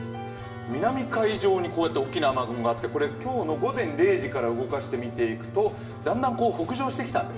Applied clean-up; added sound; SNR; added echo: none; Brass instrument; 12 dB; reverberation time 0.8 s.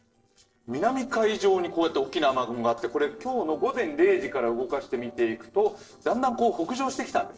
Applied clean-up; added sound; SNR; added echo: neural separator model SepFormer DNS4.